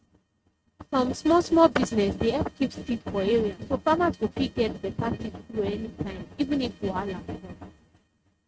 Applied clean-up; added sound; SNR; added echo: neural mask model RNNoise.